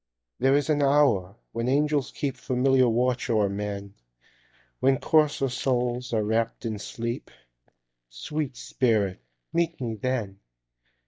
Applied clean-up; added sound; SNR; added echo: neural mask model DeepFilterNet 3.